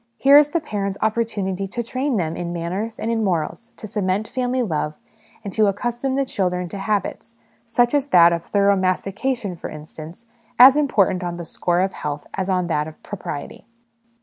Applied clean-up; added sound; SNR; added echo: none; none; none; none.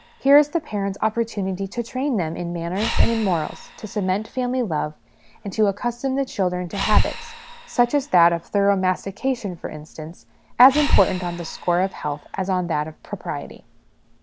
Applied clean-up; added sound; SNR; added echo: none; Breathing; 5 dB; none.